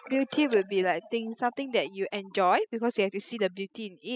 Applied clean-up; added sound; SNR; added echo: classical method spectral subtraction.